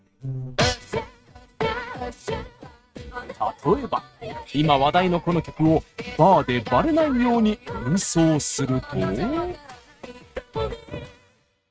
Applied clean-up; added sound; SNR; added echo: neural mask model RNNoise.